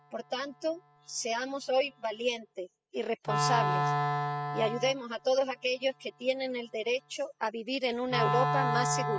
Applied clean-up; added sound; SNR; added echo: classical method spectral subtraction.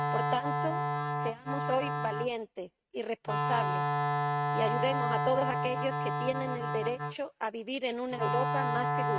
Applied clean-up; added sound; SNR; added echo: neural mask model RNNoise.